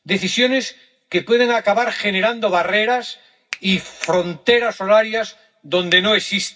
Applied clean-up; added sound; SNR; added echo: none; Finger snapping; 14 dB; reverberation time 0.4 s.